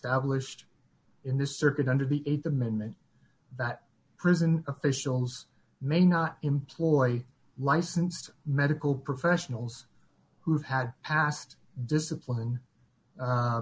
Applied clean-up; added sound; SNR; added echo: none; none; none; none.